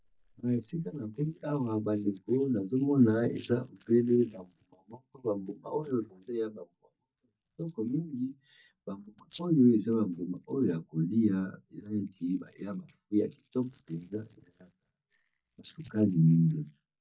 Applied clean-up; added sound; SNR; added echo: neural mask model DeepFilterNet 3.